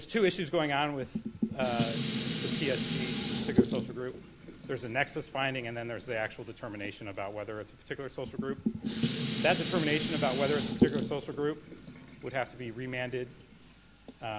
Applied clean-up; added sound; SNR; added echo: none; Dishes, pots, and pans; -1 dB; none.